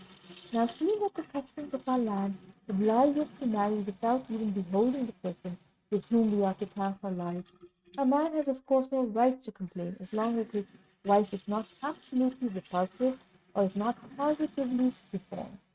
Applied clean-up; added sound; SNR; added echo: neural mask model RNNoise.